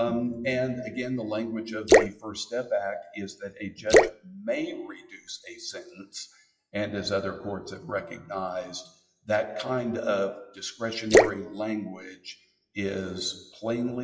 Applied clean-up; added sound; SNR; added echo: classical method WPE with log-MMSE.